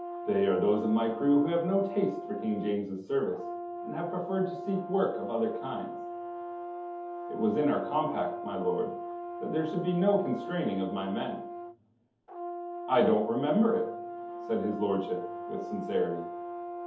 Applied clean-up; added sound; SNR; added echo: none; Brass instrument; 9 dB; reverberation time 0.6 s.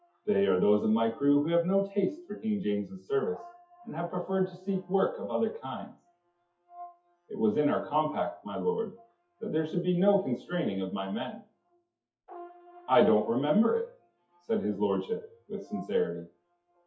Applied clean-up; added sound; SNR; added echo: classical method WPE with log-MMSE.